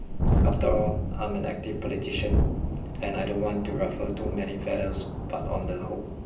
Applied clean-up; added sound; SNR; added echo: none; Thunderstorm; -3 dB; reverberation time 0.6 s.